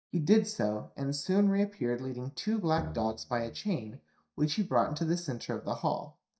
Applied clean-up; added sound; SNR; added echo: neural mask model DeepFilterNet 3.